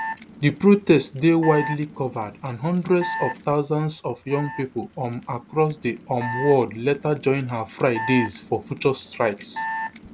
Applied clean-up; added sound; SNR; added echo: none; Alarm; 10 dB; none.